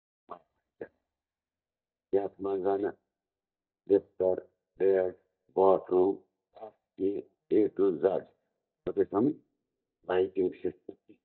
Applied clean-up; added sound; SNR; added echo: neural mask model DeepFilterNet 3.